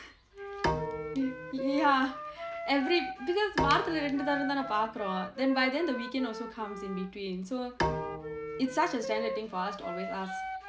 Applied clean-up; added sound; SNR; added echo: none; Bowed string instrument + Wind instrument, woodwind instrument; 5 dB; none.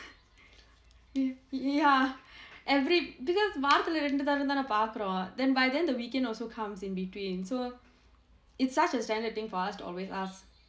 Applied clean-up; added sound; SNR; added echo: none; none; none; none.